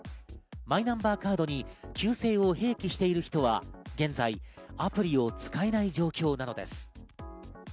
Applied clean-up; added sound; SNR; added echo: none; none; none; none.